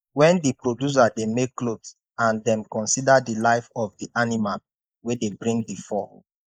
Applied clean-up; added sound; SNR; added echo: neural mask model Resemble Enhance denoiser.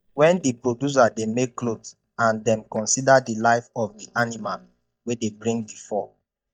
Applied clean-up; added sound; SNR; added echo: neural mask model DeepFilterNet 3.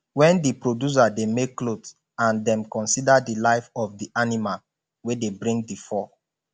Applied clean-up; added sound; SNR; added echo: none; none; none; none.